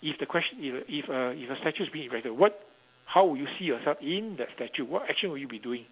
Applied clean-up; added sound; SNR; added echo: none; none; none; none.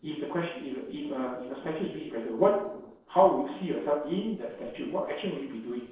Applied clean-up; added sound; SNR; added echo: neural separator model SepFormer DNS4.